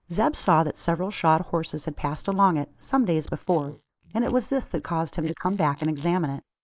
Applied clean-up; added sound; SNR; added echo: neural mask model Resemble Enhance denoiser.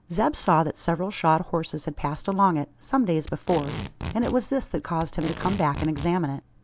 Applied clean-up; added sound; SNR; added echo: none; Packing tape, duct tape; 10 dB; none.